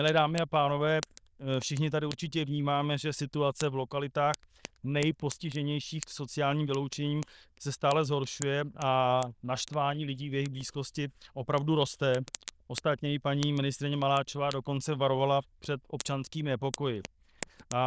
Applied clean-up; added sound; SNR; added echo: neural diffusion model UNIVERSE++.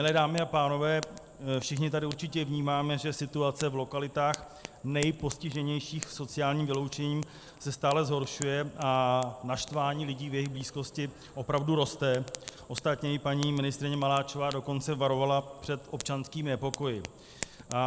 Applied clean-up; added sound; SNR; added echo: none; Fire; 17 dB; none.